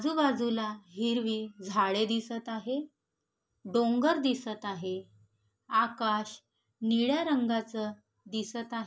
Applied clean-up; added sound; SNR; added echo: none; none; none; none.